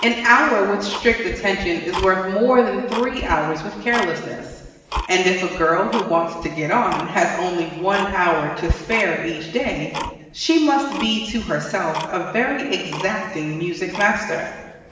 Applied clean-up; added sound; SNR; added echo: none; Tick-tock; 12 dB; reverberation time 1.2 s.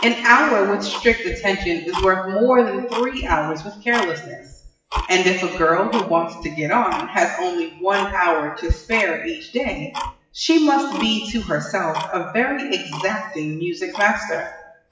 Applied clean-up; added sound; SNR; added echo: classical method WPE with log-MMSE.